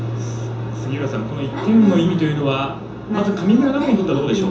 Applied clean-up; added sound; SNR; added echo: none; Piano; 12 dB; reverberation time 0.6 s.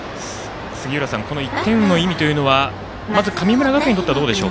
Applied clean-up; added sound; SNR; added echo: none; none; none; none.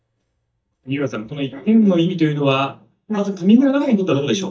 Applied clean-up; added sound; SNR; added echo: neural mask model DeepFilterNet 3.